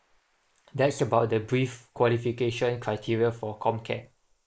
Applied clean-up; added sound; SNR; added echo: neural mask model Resemble Enhance denoiser.